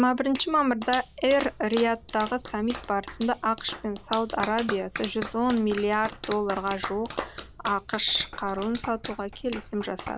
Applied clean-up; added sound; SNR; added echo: none; Clapping; 12 dB; none.